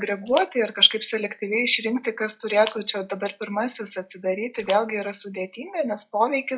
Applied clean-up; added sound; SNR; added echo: classical method log-MMSE.